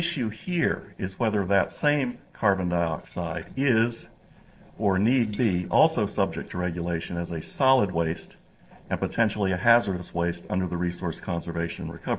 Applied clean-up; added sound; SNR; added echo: neural separator model SepFormer DNS4.